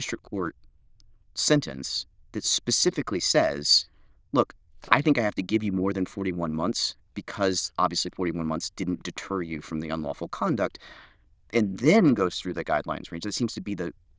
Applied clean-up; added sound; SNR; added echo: neural diffusion model UNIVERSE++.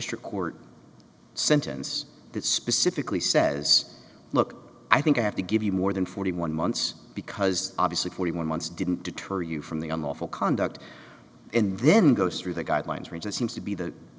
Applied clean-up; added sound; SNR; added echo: none; none; none; none.